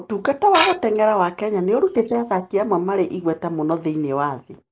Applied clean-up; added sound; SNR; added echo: neural mask model Resemble Enhance denoiser.